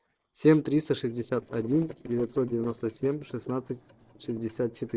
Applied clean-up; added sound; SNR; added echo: neural separator model SepFormer DNS4.